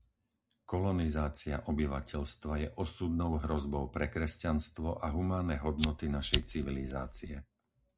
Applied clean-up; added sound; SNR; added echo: none; Fire; 0 dB; none.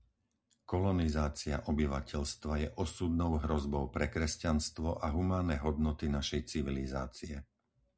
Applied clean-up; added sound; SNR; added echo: none; none; none; none.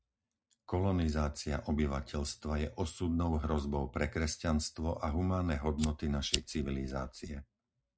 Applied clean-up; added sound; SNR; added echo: neural mask model RNNoise.